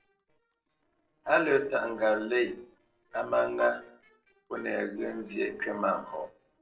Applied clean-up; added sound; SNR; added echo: neural separator model SepFormer DNS4.